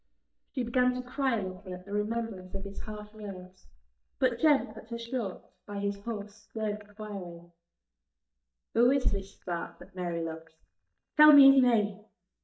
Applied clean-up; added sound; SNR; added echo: neural mask model DeepFilterNet 3.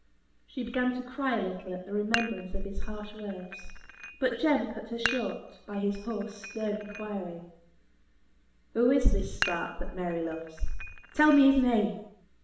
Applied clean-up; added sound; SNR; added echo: none; Dishes, pots, and pans; 11 dB; reverberation time 0.8 s.